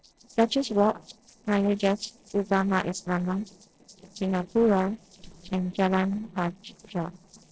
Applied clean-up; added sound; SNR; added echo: neural separator model SepFormer DNS4.